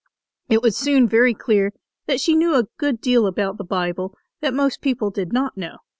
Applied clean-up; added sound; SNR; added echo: none; none; none; none.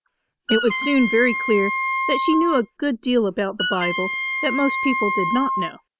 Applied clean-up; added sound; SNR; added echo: none; Wind instrument, woodwind instrument; 3 dB; none.